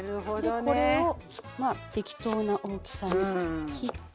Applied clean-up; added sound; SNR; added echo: none; none; none; none.